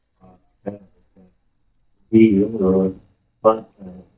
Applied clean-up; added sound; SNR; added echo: neural mask model DeepFilterNet 3.